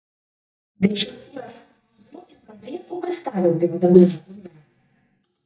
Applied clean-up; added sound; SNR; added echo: neural mask model DeepFilterNet 3.